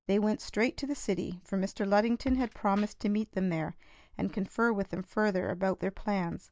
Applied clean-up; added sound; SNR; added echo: neural mask model DeepFilterNet 3.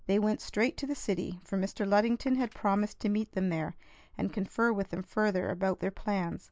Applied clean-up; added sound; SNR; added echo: neural mask model Resemble Enhance denoiser.